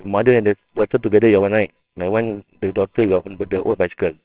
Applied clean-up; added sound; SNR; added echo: neural separator model SepFormer WHAMR!.